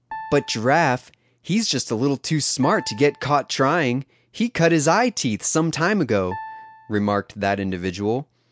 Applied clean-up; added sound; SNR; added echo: none; Piano; 17 dB; none.